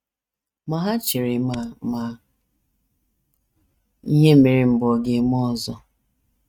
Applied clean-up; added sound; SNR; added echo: neural mask model RNNoise.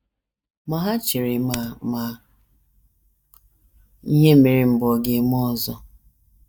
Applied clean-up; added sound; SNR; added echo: neural mask model DeepFilterNet 3.